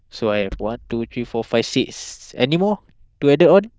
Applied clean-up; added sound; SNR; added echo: neural diffusion model UNIVERSE++.